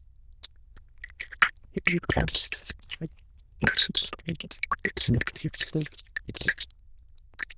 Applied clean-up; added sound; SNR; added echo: neural diffusion model UNIVERSE++.